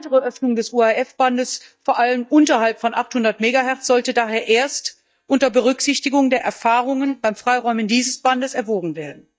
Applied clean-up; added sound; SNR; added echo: neural mask model DeepFilterNet 3.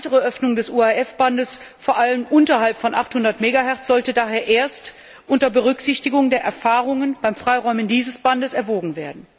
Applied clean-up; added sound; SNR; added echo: none; none; none; none.